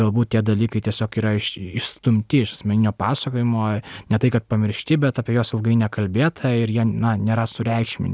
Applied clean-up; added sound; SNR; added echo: none; none; none; none.